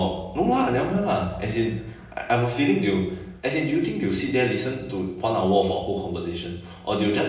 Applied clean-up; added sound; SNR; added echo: none; none; none; reverberation time 0.9 s.